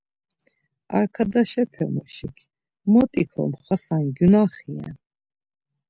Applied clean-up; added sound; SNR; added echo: none; none; none; none.